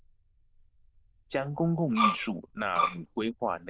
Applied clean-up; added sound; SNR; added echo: neural diffusion model UNIVERSE++.